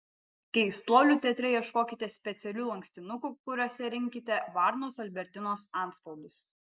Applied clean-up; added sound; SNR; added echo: none; Cowbell; 19 dB; none.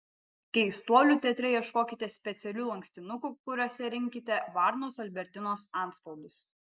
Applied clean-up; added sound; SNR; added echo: none; none; none; none.